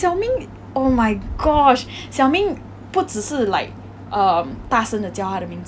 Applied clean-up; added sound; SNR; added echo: none; none; none; none.